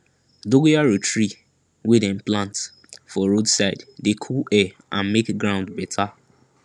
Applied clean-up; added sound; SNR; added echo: none; none; none; none.